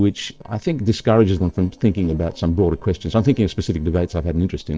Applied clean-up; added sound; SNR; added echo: neural separator model SepFormer DNS4.